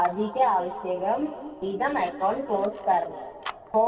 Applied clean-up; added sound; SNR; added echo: none; Camera; 20 dB; reverberation time 2.8 s.